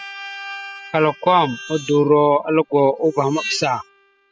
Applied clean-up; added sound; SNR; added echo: classical method spectral subtraction.